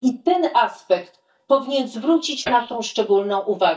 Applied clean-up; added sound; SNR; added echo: neural mask model DeepFilterNet 3.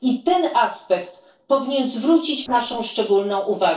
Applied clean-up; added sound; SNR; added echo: neural separator model SepFormer DNS4.